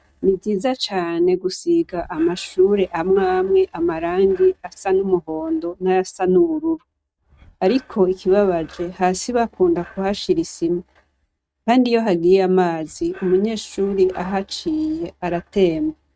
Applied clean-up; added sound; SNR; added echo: neural mask model RNNoise.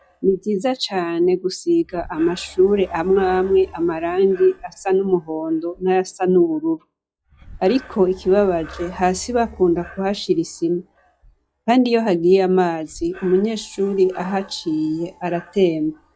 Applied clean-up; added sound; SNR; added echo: classical method log-MMSE.